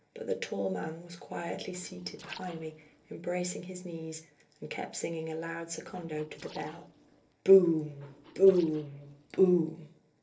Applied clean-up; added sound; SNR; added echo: neural separator model SepFormer DNS4.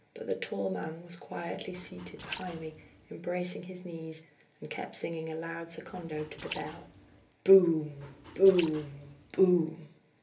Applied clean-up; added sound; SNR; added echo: none; Liquid; 16 dB; reverberation time 0.3 s.